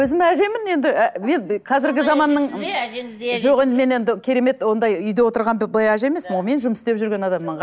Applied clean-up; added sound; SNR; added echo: none; none; none; none.